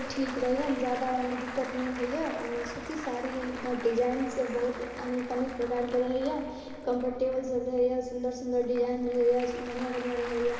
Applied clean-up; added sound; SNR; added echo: none; Applause; 12 dB; reverberation time 2.3 s.